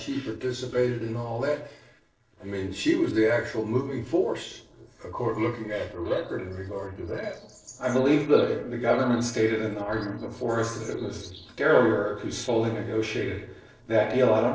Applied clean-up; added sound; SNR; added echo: neural separator model SepFormer DNS4.